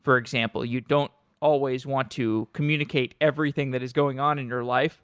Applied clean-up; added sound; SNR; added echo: none; none; none; none.